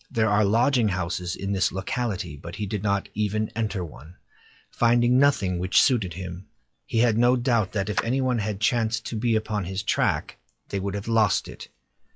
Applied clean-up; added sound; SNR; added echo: classical method log-MMSE.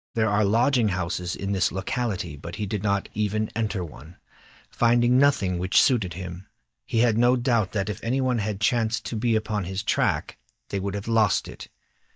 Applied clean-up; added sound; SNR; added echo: neural mask model DeepFilterNet 3.